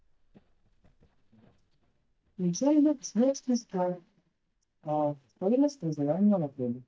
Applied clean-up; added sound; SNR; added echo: neural mask model DeepFilterNet 3.